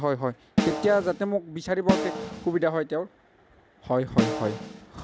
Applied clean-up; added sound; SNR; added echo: none; Snare drum; 0 dB; none.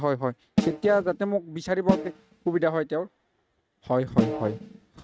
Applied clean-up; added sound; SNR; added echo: neural mask model RNNoise.